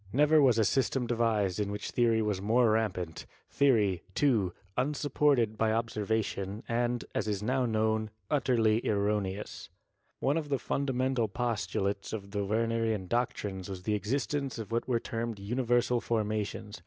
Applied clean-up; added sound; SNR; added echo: none; none; none; none.